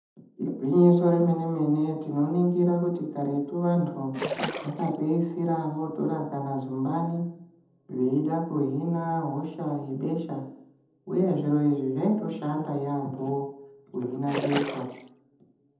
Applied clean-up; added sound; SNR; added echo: none; Splash, splatter; 7 dB; reverberation time 0.8 s.